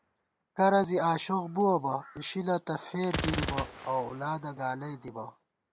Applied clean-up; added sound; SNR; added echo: none; Gunshot, gunfire; 10 dB; none.